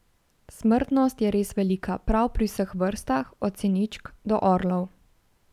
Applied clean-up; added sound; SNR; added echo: none; none; none; none.